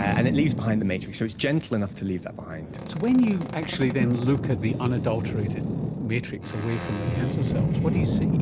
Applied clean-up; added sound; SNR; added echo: none; Boat, Water vehicle; 1 dB; none.